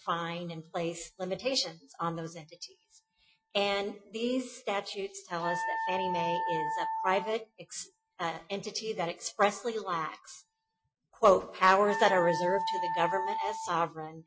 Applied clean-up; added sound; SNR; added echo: classical method Wiener filter.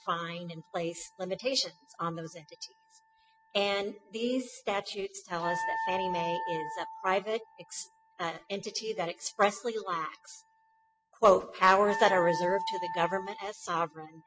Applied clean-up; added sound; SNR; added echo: classical method spectral subtraction.